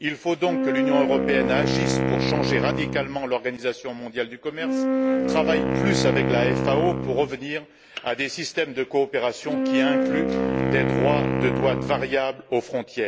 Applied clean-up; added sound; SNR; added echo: none; Wind instrument, woodwind instrument; -2 dB; none.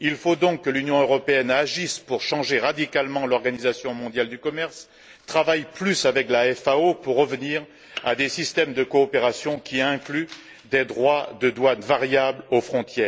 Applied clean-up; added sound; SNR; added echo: none; none; none; none.